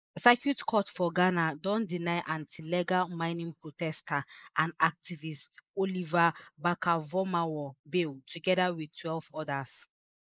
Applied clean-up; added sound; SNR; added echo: neural mask model Resemble Enhance denoiser.